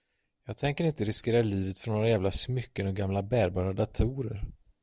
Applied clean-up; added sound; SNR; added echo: none; none; none; none.